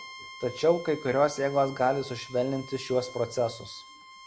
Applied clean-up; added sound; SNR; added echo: none; Bowed string instrument; 18 dB; none.